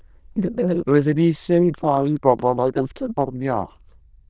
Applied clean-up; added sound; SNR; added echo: neural diffusion model UNIVERSE++.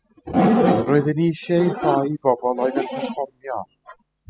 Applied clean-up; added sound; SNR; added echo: classical method spectral subtraction.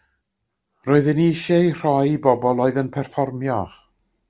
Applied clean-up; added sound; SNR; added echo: none; none; none; none.